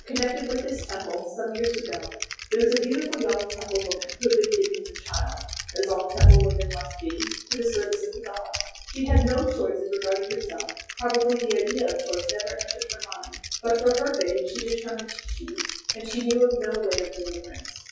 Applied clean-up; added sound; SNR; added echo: classical method WPE with log-MMSE.